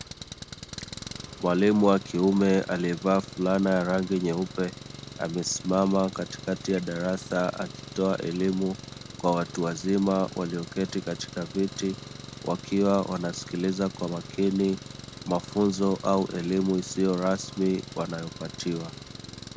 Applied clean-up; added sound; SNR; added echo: none; Engine; 14 dB; none.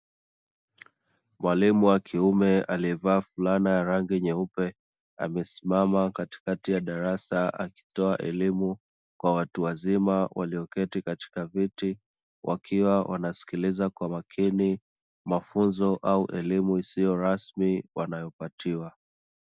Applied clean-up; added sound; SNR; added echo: none; none; none; none.